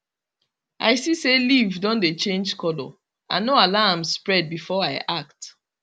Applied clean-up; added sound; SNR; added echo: none; none; none; none.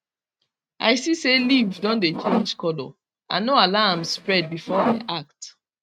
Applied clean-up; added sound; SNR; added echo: neural mask model RNNoise.